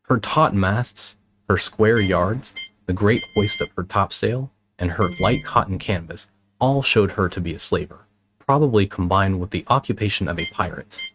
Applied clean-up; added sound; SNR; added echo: neural mask model RNNoise.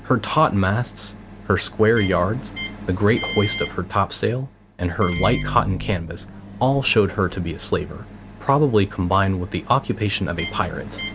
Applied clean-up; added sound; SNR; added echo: none; Microwave oven; 12 dB; none.